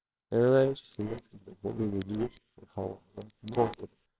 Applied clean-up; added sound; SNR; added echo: neural separator model SepFormer WHAMR!.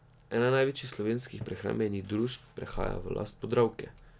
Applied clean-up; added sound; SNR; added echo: none; none; none; none.